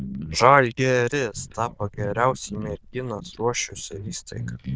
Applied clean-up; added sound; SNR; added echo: neural diffusion model UNIVERSE++.